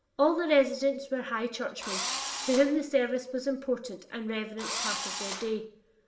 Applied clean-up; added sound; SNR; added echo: none; Engine / Drill; 5 dB; reverberation time 0.6 s.